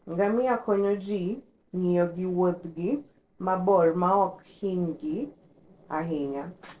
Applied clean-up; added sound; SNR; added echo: neural separator model SepFormer DNS4.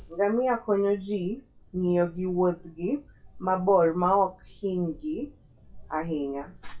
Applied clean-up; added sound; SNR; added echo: classical method WPE with log-MMSE.